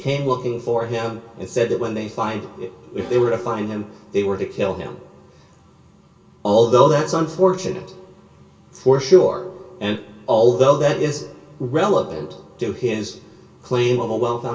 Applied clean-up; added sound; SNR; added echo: none; none; none; reverberation time 0.2 s.